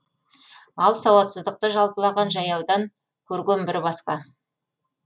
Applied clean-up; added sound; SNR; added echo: none; none; none; none.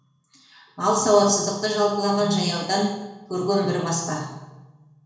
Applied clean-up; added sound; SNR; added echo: none; none; none; reverberation time 1.1 s.